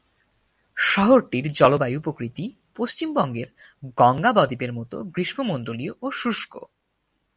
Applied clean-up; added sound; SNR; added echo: none; none; none; none.